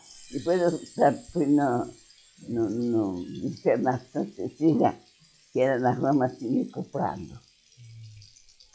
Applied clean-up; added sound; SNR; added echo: classical method log-MMSE.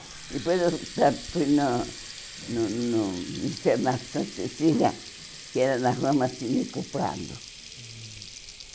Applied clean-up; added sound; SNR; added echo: none; Water tap, faucet; 14 dB; none.